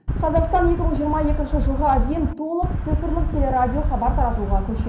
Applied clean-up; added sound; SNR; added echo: none; Wind; -1 dB; reverberation time 0.6 s.